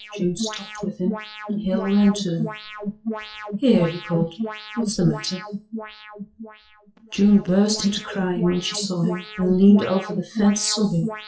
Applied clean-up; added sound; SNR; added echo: classical method WPE with log-MMSE.